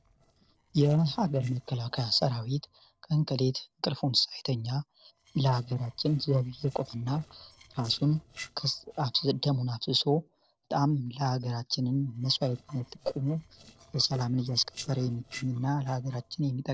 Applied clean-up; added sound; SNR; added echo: neural separator model SepFormer DNS4.